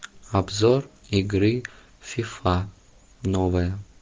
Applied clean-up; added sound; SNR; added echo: none; none; none; none.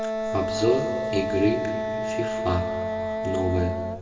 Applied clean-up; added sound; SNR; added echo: none; Wind instrument, woodwind instrument; 1 dB; reverberation time 2.0 s.